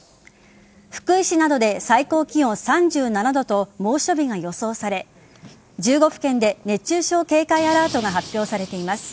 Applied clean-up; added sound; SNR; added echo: none; none; none; none.